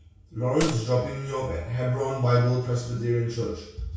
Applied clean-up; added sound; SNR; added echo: none; Gunshot, gunfire; 15 dB; reverberation time 0.6 s.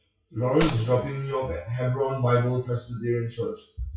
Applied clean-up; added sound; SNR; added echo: classical method WPE with log-MMSE.